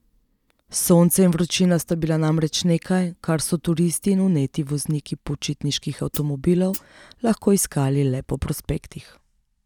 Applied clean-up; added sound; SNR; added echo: neural mask model DeepFilterNet 3.